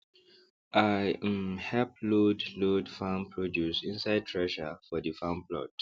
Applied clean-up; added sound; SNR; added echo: none; none; none; none.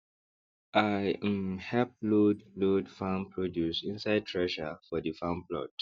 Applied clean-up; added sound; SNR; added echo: neural mask model DeepFilterNet 3.